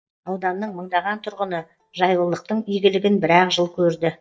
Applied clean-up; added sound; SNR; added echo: neural mask model DeepFilterNet 3.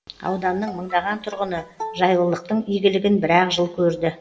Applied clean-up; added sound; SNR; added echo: none; Bowed string instrument; 16 dB; reverberation time 0.3 s.